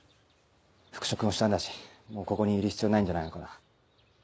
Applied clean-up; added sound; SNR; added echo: none; none; none; none.